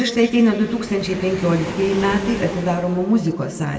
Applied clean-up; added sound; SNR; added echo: none; Waves, surf; 15 dB; reverberation time 2.2 s.